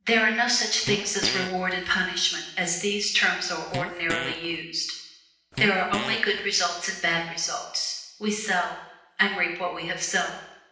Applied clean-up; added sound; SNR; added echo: none; Fart; 8 dB; reverberation time 0.8 s.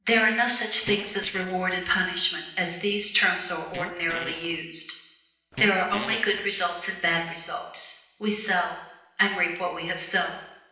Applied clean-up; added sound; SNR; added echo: neural separator model SepFormer DNS4.